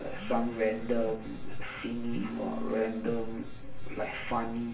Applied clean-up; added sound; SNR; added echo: none; Telephone; 10 dB; reverberation time 0.3 s.